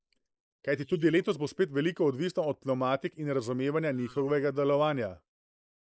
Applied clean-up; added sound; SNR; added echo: neural mask model Resemble Enhance denoiser.